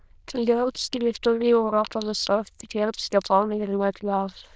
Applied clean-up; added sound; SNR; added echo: neural diffusion model UNIVERSE++.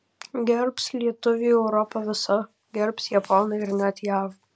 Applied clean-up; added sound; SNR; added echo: none; none; none; none.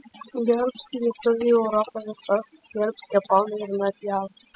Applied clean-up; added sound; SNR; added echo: classical method spectral subtraction.